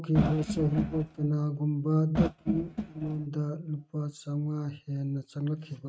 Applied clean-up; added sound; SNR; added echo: neural mask model RNNoise.